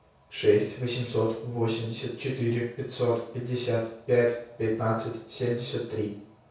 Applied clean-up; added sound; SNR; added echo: none; none; none; reverberation time 0.6 s.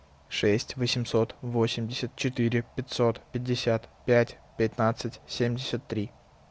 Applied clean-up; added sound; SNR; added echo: none; none; none; none.